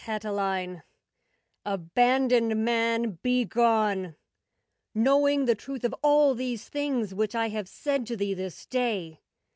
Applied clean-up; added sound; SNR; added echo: none; none; none; none.